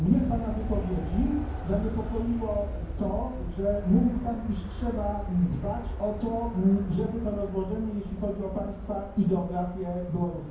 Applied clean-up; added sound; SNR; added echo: none; Aircraft; 6 dB; reverberation time 0.9 s.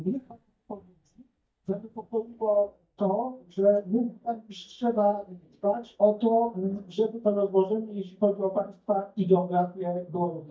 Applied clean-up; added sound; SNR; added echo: neural mask model DeepFilterNet 3.